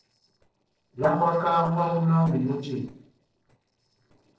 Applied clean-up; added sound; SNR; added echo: neural separator model SepFormer DNS4.